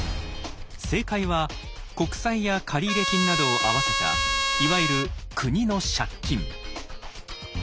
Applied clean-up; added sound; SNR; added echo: none; Trumpet; -1 dB; none.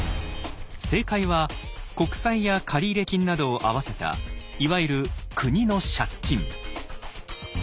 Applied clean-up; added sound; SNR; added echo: none; none; none; none.